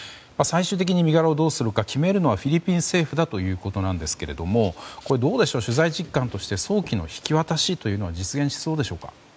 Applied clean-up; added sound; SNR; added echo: none; none; none; none.